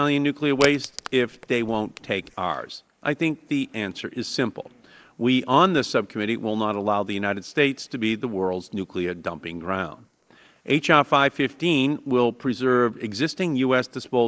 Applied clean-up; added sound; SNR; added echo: neural mask model Resemble Enhance denoiser.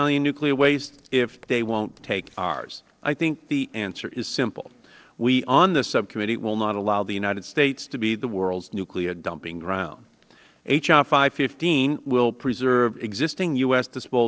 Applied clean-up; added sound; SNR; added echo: neural separator model SepFormer DNS4.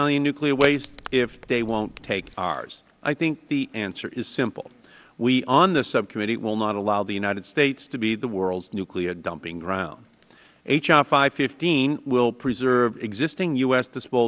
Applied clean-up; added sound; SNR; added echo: none; Crack; 13 dB; none.